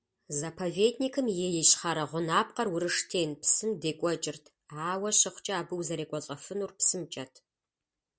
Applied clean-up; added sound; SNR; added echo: none; none; none; none.